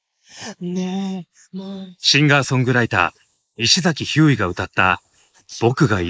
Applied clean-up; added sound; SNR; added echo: neural mask model Resemble Enhance denoiser.